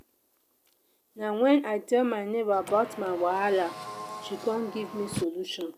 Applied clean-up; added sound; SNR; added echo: none; Car; 12 dB; none.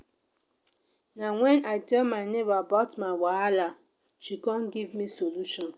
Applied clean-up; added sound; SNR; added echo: none; none; none; none.